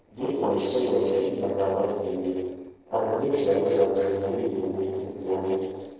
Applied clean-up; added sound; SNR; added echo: neural separator model SepFormer DNS4.